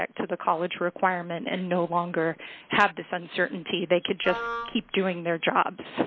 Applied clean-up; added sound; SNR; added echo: none; Wind instrument, woodwind instrument; 7 dB; none.